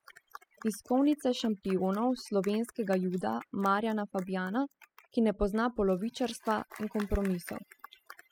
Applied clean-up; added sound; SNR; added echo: classical method spectral subtraction.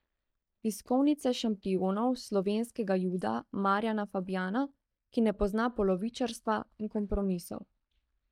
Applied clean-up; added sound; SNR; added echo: neural mask model DeepFilterNet 3.